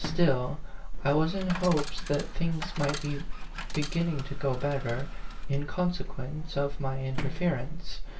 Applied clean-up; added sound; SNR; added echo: none; Coin (dropping) / Chatter; 15 dB; reverberation time 0.2 s.